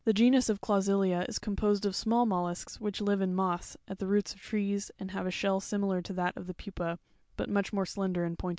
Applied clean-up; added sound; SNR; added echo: none; none; none; none.